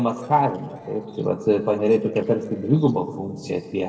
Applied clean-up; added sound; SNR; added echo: neural separator model SepFormer DNS4.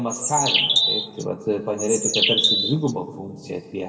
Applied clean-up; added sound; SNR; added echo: none; Bird; -4 dB; reverberation time 1.9 s.